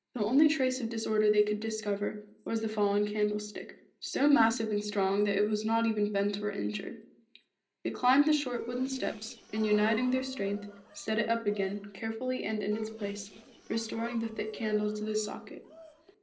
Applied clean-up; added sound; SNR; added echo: neural separator model SepFormer DNS4.